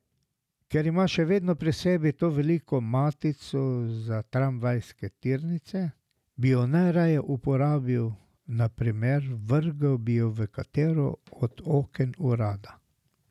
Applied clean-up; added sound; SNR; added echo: none; none; none; none.